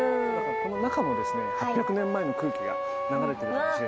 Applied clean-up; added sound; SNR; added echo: none; Wind instrument, woodwind instrument; 1 dB; none.